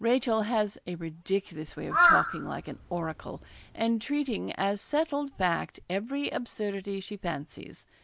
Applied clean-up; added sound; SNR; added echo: none; Crow; -3 dB; none.